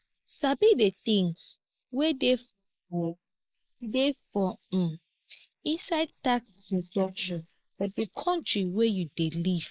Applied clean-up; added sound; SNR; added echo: neural mask model Resemble Enhance denoiser.